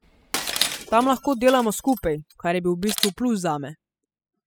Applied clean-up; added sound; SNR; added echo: classical method spectral subtraction.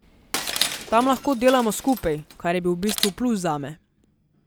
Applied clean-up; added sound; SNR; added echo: none; Shatter + Camera; 8 dB; none.